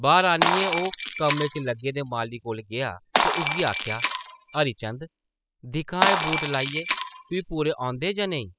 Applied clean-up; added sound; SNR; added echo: classical method spectral subtraction.